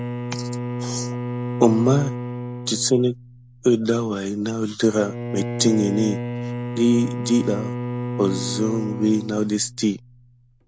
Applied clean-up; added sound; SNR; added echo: none; Bowed string instrument; 7 dB; none.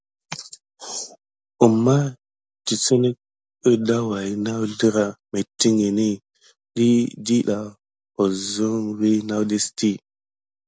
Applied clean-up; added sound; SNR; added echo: none; none; none; none.